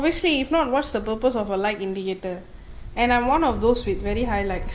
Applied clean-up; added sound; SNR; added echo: none; Wind; 11 dB; none.